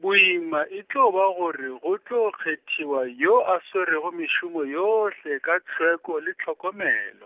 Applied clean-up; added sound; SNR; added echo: none; none; none; none.